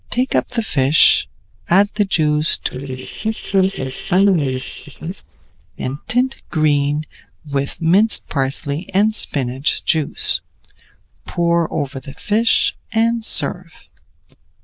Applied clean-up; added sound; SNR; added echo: neural diffusion model UNIVERSE++.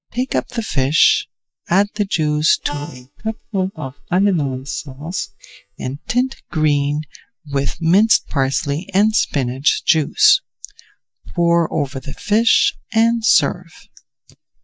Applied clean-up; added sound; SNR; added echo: neural mask model DeepFilterNet 3.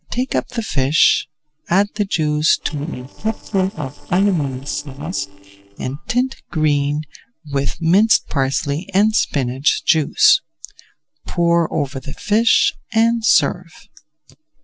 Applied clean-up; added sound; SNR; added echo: neural separator model SepFormer DNS4.